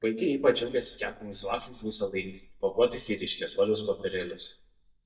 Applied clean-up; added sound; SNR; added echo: neural mask model DeepFilterNet 3.